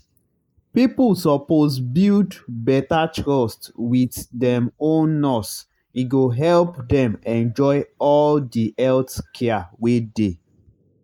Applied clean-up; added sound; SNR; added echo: neural mask model Resemble Enhance denoiser.